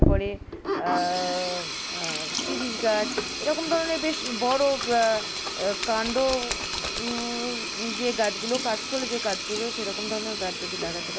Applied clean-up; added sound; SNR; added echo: none; Sink (filling or washing); 1 dB; none.